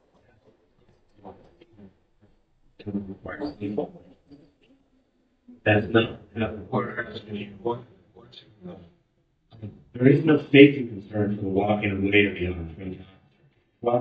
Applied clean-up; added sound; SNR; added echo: neural mask model DeepFilterNet 3.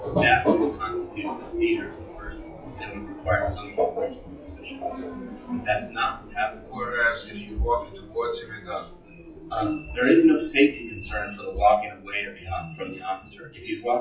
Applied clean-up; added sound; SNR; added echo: classical method WPE with log-MMSE.